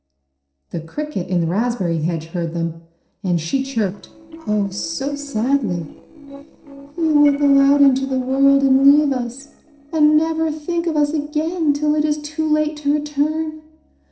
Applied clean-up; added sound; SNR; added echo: neural separator model SepFormer DNS4.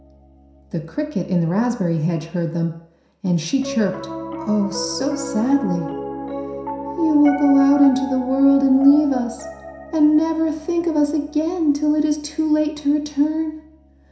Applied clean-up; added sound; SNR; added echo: none; Piano; 13 dB; reverberation time 0.7 s.